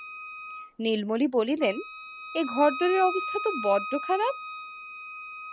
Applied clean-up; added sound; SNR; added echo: none; Wind instrument, woodwind instrument; 9 dB; none.